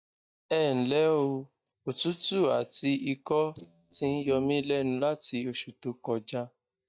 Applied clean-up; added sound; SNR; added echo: neural mask model DeepFilterNet 3.